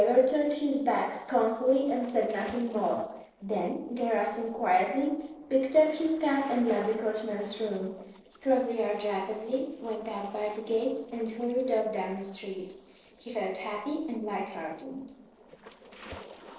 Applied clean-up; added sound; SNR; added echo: neural separator model SepFormer DNS4.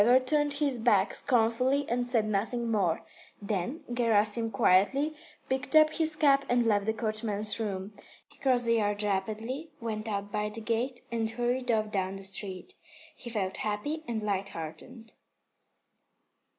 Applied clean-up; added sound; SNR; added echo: none; none; none; none.